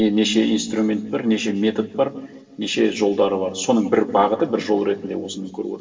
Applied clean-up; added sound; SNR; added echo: none; none; none; reverberation time 1.3 s.